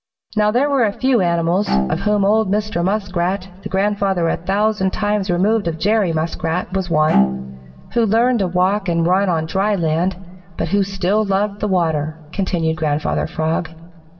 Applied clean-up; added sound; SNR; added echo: none; Bowed string instrument; 10 dB; reverberation time 2.2 s.